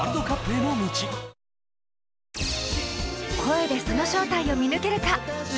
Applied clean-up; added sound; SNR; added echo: none; none; none; none.